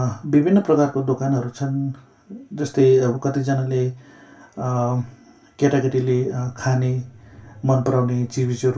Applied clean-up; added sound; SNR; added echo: none; none; none; reverberation time 0.2 s.